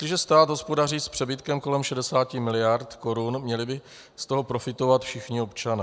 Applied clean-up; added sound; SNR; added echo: none; none; none; none.